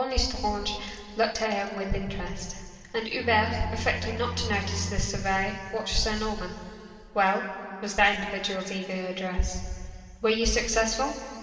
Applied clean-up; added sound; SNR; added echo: none; Bowed string instrument; 6 dB; reverberation time 2.5 s.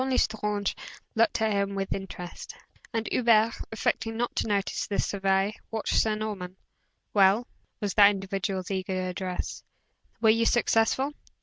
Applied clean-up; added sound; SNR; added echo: none; none; none; none.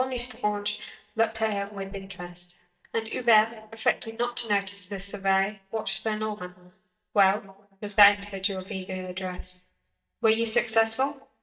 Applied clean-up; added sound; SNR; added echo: neural mask model DeepFilterNet 3.